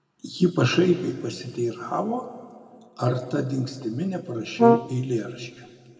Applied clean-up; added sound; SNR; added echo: none; Brass instrument; -4 dB; reverberation time 1.9 s.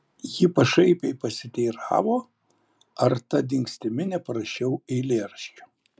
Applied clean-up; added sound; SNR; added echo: none; none; none; none.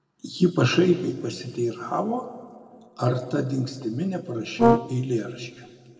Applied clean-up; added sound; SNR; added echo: neural separator model SepFormer DNS4.